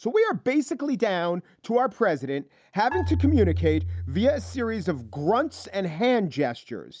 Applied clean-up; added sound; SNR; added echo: none; Marimba, xylophone; 6 dB; none.